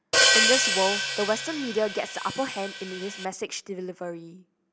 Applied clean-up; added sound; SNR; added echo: none; Hi-hat; -5 dB; none.